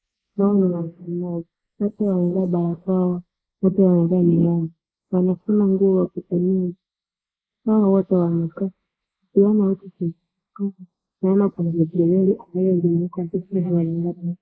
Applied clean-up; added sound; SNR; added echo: neural mask model Resemble Enhance denoiser.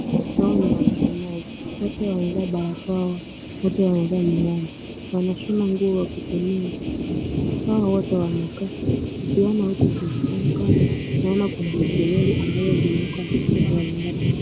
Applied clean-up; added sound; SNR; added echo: none; Thunder; -2 dB; none.